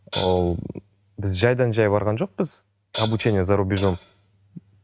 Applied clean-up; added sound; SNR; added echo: neural mask model RNNoise.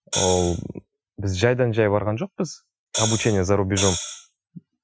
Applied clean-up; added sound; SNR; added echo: classical method Wiener filter.